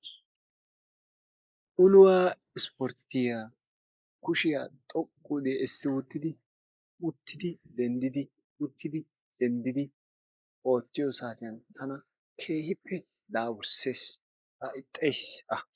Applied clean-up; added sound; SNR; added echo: neural mask model Resemble Enhance denoiser.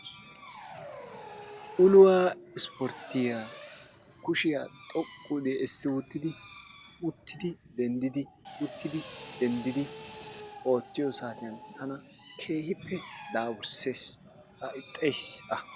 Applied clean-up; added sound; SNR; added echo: none; Drill; 16 dB; none.